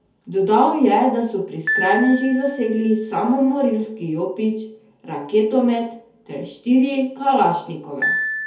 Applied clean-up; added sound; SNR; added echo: none; Piano; 11 dB; reverberation time 0.5 s.